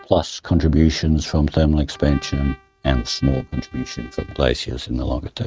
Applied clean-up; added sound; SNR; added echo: neural mask model RNNoise.